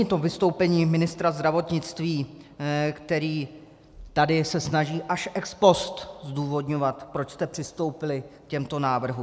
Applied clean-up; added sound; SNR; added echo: none; none; none; none.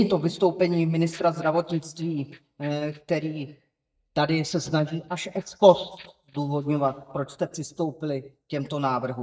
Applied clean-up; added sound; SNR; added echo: neural mask model DeepFilterNet 3.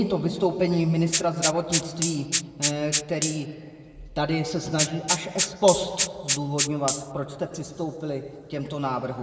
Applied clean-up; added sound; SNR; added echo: none; Rattle (instrument); 3 dB; reverberation time 1.5 s.